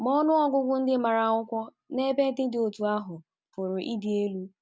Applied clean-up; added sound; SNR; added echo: none; none; none; none.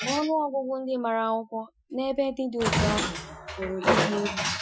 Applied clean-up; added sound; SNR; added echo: classical method Wiener filter.